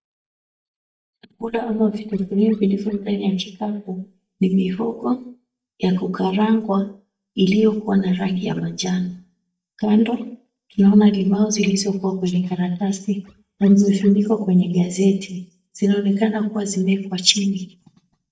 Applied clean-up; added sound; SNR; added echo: neural mask model DeepFilterNet 3.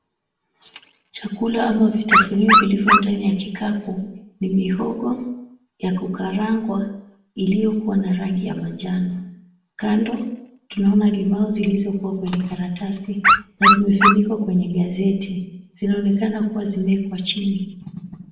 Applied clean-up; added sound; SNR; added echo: none; Dog; -5 dB; reverberation time 0.7 s.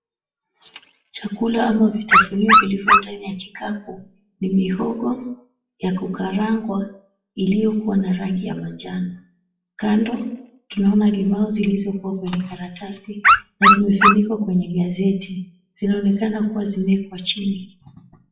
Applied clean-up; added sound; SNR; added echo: classical method WPE with log-MMSE.